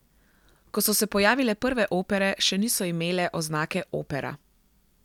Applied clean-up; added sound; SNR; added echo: none; none; none; none.